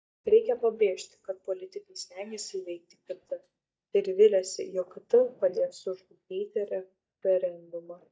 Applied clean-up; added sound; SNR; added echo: neural mask model DeepFilterNet 3.